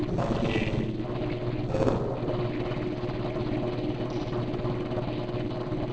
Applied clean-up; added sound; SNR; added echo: neural separator model SepFormer DNS4.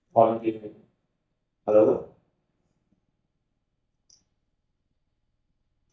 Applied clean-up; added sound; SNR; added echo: neural mask model DeepFilterNet 3.